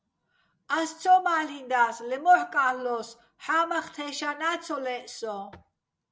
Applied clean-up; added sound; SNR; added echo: none; none; none; none.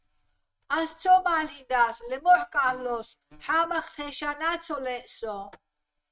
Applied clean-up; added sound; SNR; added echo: neural mask model RNNoise.